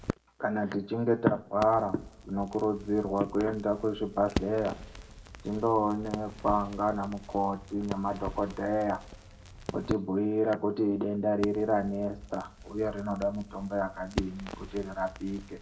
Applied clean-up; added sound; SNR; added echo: none; Crackle; 12 dB; reverberation time 0.5 s.